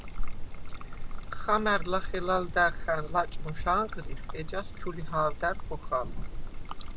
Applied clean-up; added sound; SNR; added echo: none; Trickle, dribble; 0 dB; none.